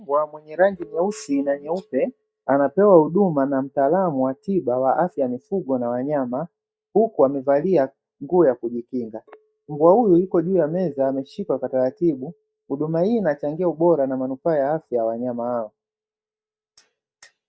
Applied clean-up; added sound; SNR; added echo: neural mask model DeepFilterNet 3.